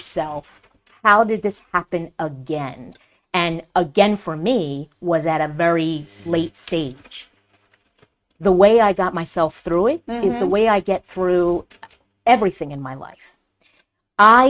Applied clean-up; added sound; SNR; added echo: neural mask model RNNoise.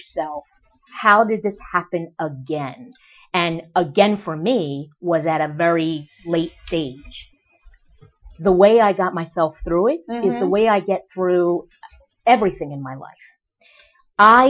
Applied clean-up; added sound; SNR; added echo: classical method Wiener filter.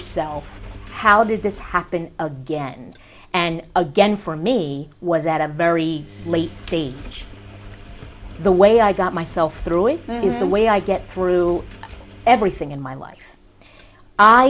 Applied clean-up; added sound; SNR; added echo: none; Engine; 19 dB; none.